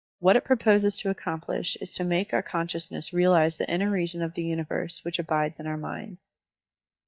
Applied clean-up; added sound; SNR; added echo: neural mask model DeepFilterNet 3.